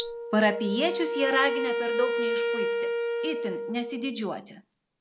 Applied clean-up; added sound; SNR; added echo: none; Wind instrument, woodwind instrument + Cricket; 1 dB; none.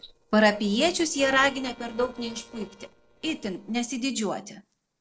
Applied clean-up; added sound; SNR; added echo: neural separator model SepFormer DNS4.